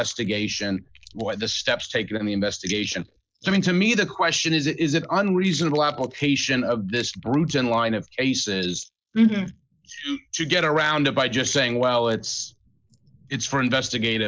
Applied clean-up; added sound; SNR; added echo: neural mask model Resemble Enhance denoiser.